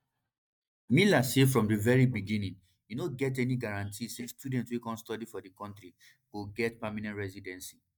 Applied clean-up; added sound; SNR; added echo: neural mask model DeepFilterNet 3.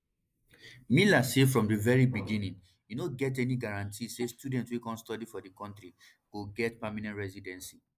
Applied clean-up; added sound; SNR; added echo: neural mask model Resemble Enhance denoiser.